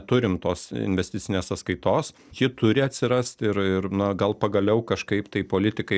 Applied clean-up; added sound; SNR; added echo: none; none; none; none.